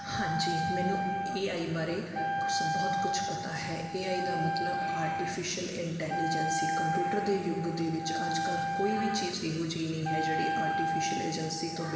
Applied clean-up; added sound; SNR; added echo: none; Wind instrument, woodwind instrument; 0 dB; reverberation time 1.6 s.